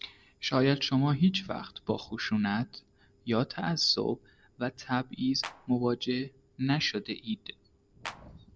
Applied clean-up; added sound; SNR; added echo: none; Clapping; 13 dB; none.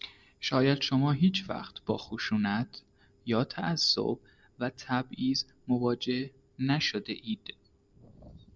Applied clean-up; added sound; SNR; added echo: none; none; none; none.